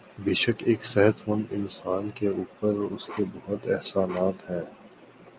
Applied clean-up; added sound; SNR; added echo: none; Bark; 18 dB; none.